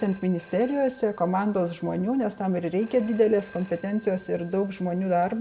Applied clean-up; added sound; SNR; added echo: none; Telephone; 15 dB; none.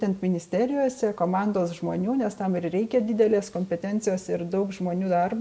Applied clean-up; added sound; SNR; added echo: none; none; none; none.